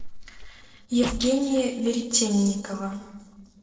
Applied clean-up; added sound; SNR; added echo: neural separator model SepFormer DNS4.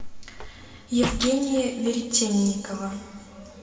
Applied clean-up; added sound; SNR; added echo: none; Slam; 11 dB; reverberation time 1.9 s.